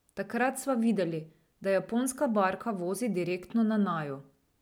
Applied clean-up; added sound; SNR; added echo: none; none; none; none.